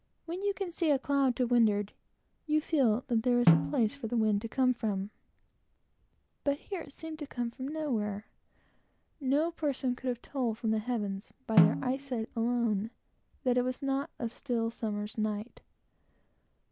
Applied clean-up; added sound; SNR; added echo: none; Snare drum; 0 dB; none.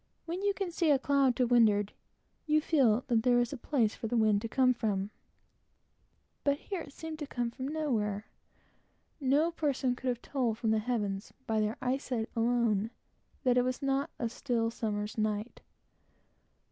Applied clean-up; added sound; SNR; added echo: none; none; none; none.